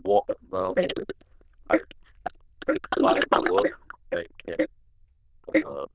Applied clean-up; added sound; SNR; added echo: neural diffusion model UNIVERSE++.